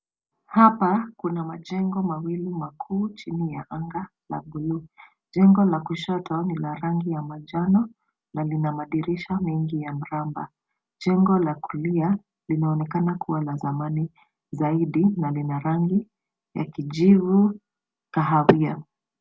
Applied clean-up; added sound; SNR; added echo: none; none; none; none.